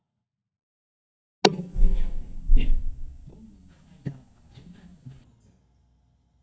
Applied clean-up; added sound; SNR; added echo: neural mask model DeepFilterNet 3.